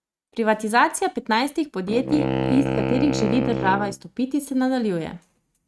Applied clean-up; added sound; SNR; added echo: neural mask model RNNoise.